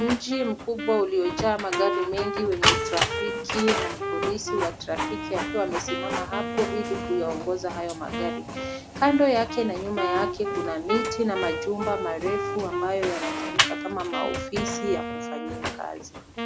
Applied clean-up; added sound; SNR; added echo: none; Wind instrument, woodwind instrument + Printer; 1 dB; none.